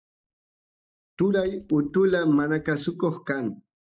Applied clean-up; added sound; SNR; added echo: neural mask model DeepFilterNet 3.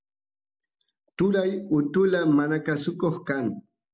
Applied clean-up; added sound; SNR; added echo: none; none; none; none.